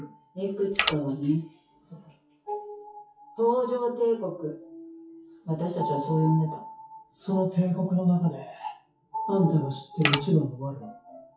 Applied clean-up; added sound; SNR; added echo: classical method WPE with log-MMSE.